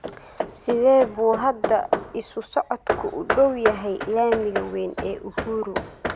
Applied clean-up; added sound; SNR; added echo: none; Hammer / Wood; 6 dB; none.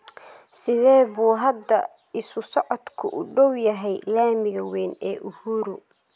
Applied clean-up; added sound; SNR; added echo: none; none; none; none.